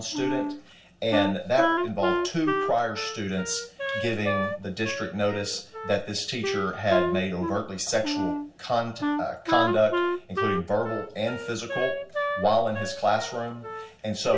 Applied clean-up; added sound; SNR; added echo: none; Wind instrument, woodwind instrument; 3 dB; reverberation time 0.2 s.